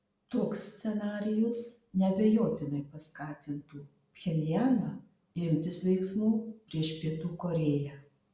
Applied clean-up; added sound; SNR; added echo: none; none; none; none.